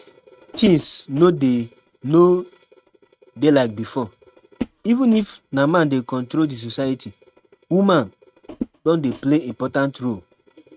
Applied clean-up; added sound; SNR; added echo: neural mask model RNNoise.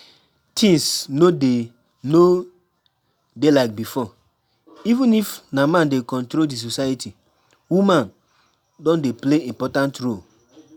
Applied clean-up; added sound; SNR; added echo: none; none; none; none.